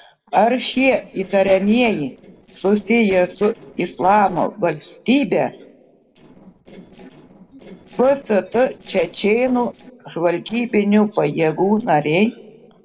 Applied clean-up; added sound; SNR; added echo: neural separator model SepFormer DNS4.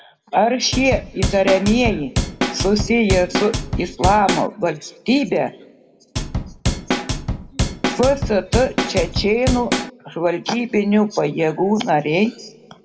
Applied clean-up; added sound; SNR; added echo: none; Drum / Drum kit; 3 dB; reverberation time 0.3 s.